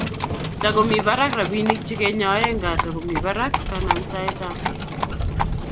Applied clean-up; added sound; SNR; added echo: none; Livestock, farm animals, working animals; 1 dB; none.